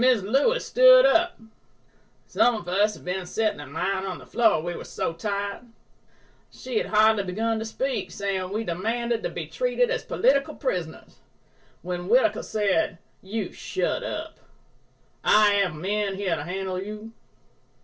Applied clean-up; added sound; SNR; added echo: none; none; none; reverberation time 0.1 s.